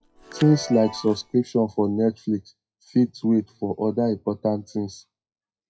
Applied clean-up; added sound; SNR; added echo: classical method WPE with log-MMSE.